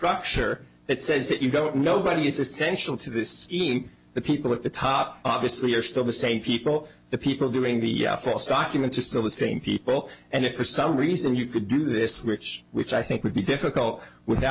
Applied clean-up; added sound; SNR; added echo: none; none; none; none.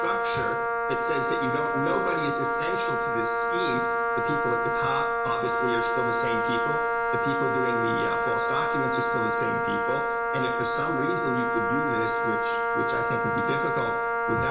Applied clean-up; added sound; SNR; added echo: none; Wind instrument, woodwind instrument; -5 dB; reverberation time 0.8 s.